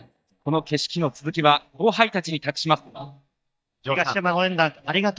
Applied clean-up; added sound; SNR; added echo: neural mask model DeepFilterNet 3.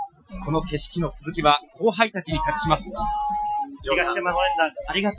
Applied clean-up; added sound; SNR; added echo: classical method Wiener filter.